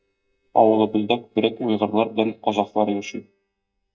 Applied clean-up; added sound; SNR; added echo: neural mask model DeepFilterNet 3.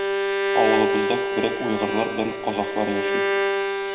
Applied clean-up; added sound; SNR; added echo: none; Bowed string instrument; -3 dB; reverberation time 1.4 s.